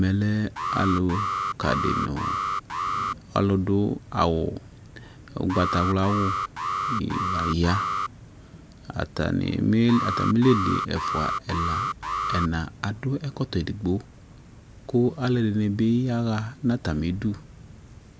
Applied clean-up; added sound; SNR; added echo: none; Alarm; 4 dB; none.